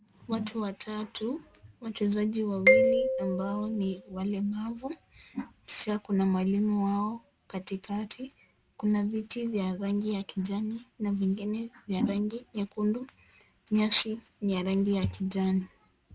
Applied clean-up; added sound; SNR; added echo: none; Marimba, xylophone; -1 dB; none.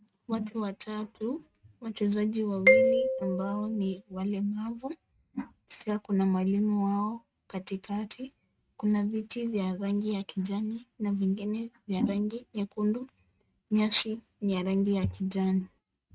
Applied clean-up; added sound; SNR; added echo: neural mask model RNNoise.